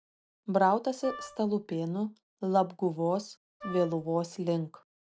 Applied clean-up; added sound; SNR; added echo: none; Wind instrument, woodwind instrument; 14 dB; none.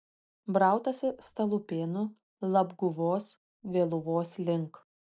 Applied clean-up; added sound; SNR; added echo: neural mask model Resemble Enhance denoiser.